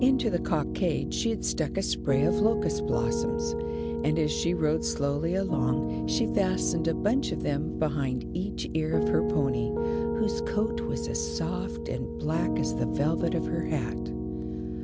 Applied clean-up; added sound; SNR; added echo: none; Piano; 0 dB; none.